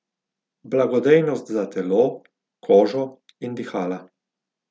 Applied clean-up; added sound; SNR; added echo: none; none; none; none.